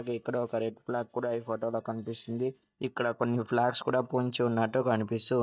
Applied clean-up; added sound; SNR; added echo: neural mask model DeepFilterNet 3.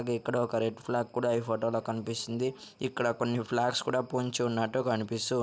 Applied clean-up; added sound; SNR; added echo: none; none; none; none.